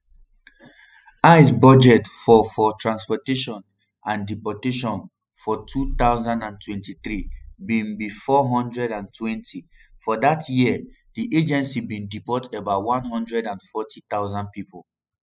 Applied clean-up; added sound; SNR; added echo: classical method spectral subtraction.